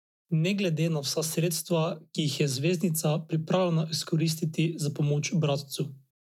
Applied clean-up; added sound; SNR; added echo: none; none; none; none.